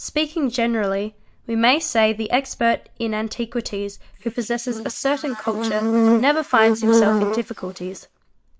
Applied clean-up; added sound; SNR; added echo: neural mask model Resemble Enhance denoiser.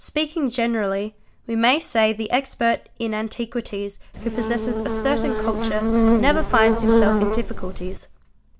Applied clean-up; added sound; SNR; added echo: none; Buzz; -3 dB; none.